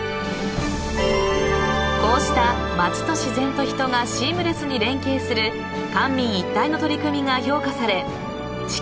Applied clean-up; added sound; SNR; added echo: none; none; none; none.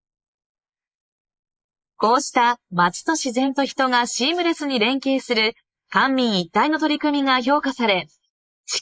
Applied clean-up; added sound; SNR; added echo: neural mask model Resemble Enhance denoiser.